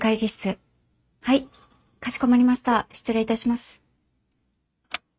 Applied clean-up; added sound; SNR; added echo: neural mask model RNNoise.